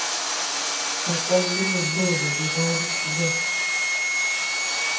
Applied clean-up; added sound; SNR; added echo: none; Sawing; -4 dB; reverberation time 0.6 s.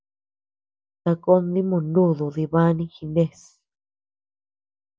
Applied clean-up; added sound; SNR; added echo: none; none; none; none.